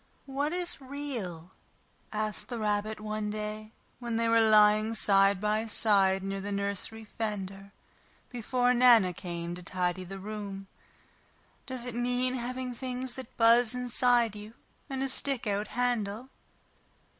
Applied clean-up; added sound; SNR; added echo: none; none; none; none.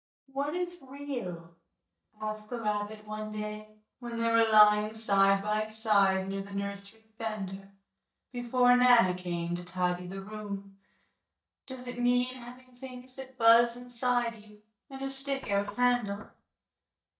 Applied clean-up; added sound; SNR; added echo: neural mask model DeepFilterNet 3.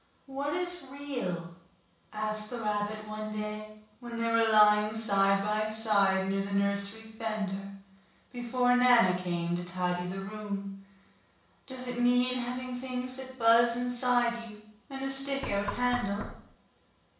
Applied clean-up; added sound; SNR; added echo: none; Knock; 9 dB; reverberation time 0.7 s.